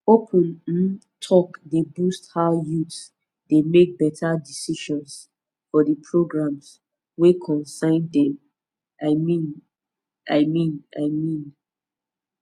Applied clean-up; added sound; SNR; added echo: none; none; none; none.